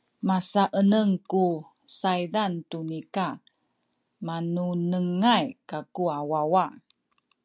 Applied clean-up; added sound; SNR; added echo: none; none; none; none.